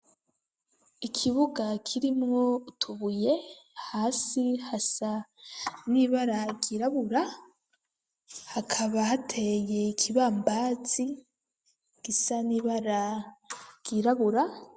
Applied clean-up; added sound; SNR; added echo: none; none; none; none.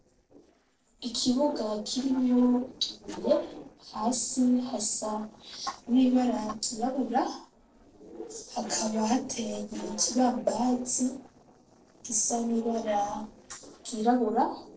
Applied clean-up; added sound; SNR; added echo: neural separator model SepFormer DNS4.